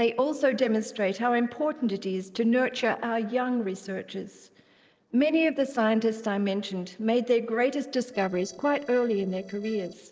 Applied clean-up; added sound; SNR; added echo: neural separator model SepFormer DNS4.